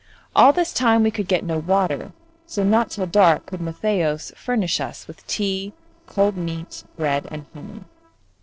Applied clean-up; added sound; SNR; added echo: neural separator model SepFormer DNS4.